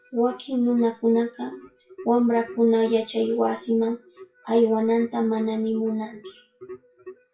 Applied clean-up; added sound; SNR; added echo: classical method WPE with log-MMSE.